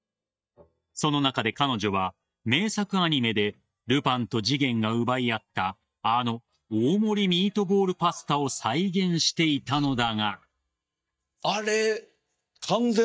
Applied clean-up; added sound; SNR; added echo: neural mask model DeepFilterNet 3.